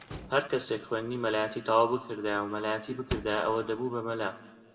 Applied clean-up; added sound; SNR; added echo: none; Slam; 15 dB; reverberation time 1.1 s.